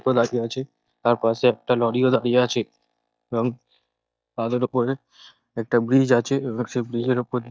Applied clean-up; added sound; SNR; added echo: neural mask model DeepFilterNet 3.